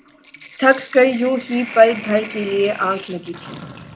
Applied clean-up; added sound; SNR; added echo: none; Sink (filling or washing); 16 dB; none.